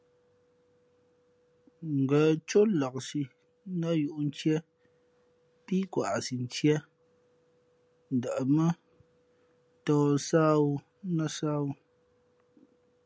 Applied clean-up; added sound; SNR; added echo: none; none; none; none.